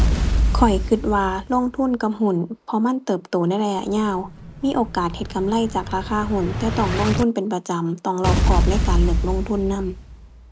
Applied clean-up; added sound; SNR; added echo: none; Explosion; 1 dB; none.